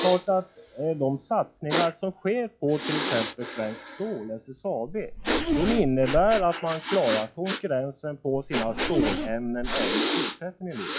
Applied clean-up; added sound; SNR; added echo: classical method log-MMSE.